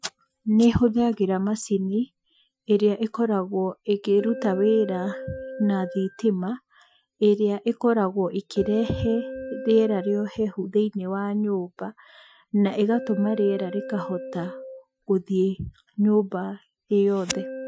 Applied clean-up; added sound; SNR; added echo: classical method Wiener filter.